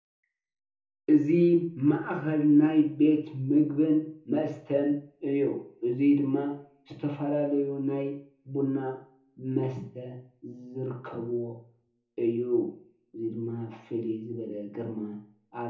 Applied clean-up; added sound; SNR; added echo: none; none; none; reverberation time 0.8 s.